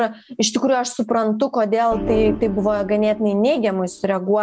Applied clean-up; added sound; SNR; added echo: none; Organ; 10 dB; none.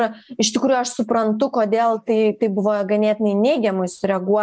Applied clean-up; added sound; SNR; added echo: neural mask model Resemble Enhance denoiser.